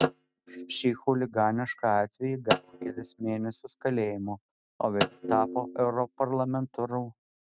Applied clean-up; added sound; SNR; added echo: neural mask model RNNoise.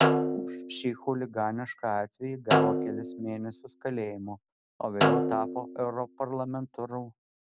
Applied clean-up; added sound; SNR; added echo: none; Snare drum; -2 dB; none.